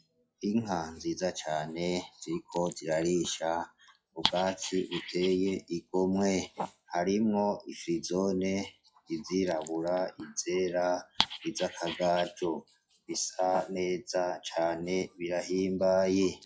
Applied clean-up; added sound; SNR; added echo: classical method log-MMSE.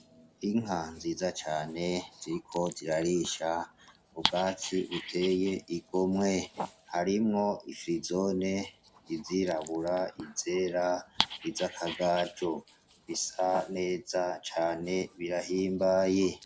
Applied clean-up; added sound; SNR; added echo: none; Dog; 12 dB; none.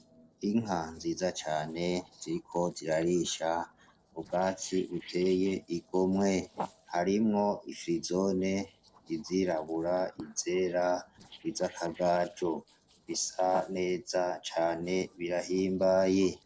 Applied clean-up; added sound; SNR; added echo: neural separator model SepFormer DNS4.